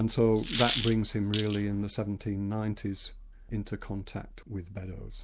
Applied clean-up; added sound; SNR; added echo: none; Coin (dropping); -2 dB; none.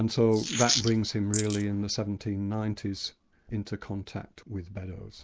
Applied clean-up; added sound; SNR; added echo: neural mask model Resemble Enhance denoiser.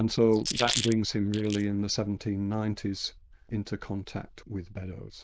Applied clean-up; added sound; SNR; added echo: neural diffusion model UNIVERSE++.